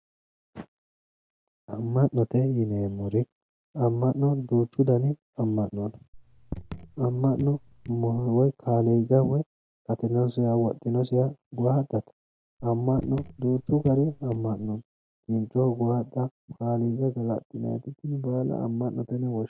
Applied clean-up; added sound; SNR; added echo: none; Raindrop / Drip; 15 dB; none.